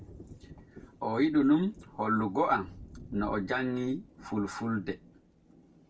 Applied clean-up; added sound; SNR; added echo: none; Thunder; 19 dB; reverberation time 0.2 s.